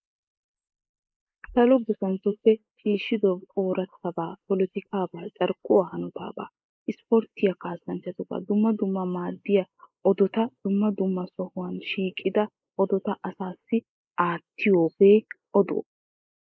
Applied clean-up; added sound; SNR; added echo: neural mask model Resemble Enhance denoiser.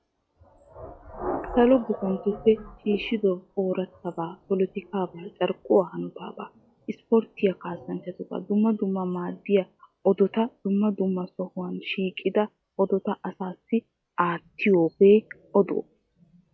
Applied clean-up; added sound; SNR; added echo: classical method log-MMSE.